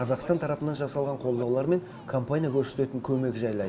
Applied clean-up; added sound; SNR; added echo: none; Ocean; 19 dB; none.